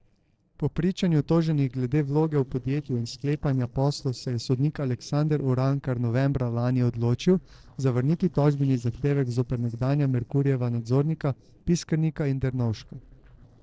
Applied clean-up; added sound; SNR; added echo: neural separator model SepFormer DNS4.